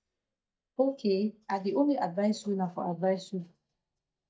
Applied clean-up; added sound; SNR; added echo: neural mask model DeepFilterNet 3.